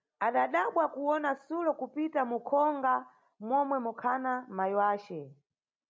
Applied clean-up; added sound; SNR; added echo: none; none; none; none.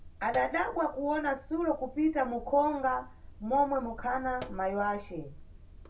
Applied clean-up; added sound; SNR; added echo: none; Sink (filling or washing); 15 dB; reverberation time 0.2 s.